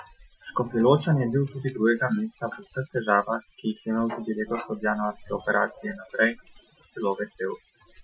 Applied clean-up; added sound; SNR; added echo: classical method Wiener filter.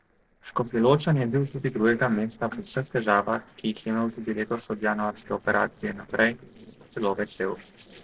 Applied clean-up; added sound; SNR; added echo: neural separator model SepFormer DNS4.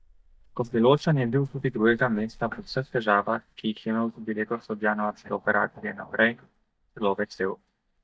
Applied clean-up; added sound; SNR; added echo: neural mask model DeepFilterNet 3.